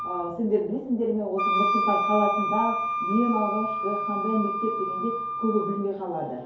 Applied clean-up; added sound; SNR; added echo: none; Wind instrument, woodwind instrument; 1 dB; reverberation time 2.4 s.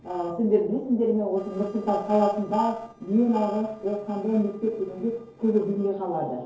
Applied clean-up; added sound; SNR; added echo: neural separator model SepFormer DNS4.